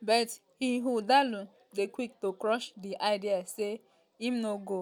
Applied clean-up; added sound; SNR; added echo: none; none; none; none.